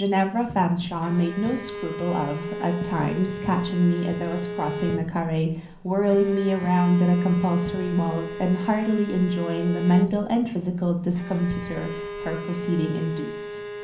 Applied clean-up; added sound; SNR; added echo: none; Bowed string instrument; 11 dB; reverberation time 0.6 s.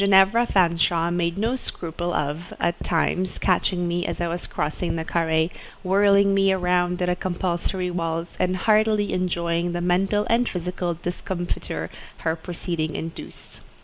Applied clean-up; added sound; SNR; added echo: none; none; none; none.